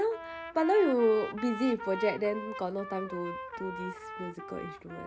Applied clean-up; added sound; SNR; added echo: none; Trumpet; 10 dB; none.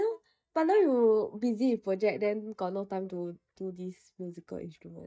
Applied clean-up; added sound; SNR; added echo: neural mask model DeepFilterNet 3.